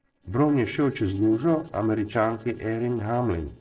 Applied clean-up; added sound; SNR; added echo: neural separator model SepFormer DNS4.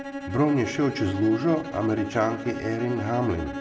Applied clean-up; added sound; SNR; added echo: none; Bowed string instrument; 9 dB; reverberation time 0.3 s.